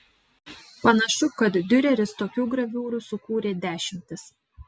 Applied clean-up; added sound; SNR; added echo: none; none; none; none.